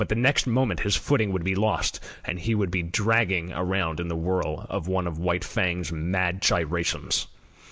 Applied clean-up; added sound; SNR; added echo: none; none; none; none.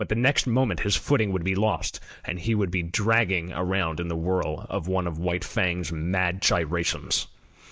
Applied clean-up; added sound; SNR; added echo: neural mask model DeepFilterNet 3.